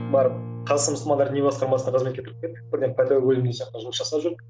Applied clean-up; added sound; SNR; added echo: none; Acoustic guitar; 13 dB; none.